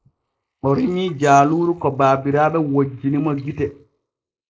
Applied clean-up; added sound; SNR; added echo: neural mask model Resemble Enhance denoiser.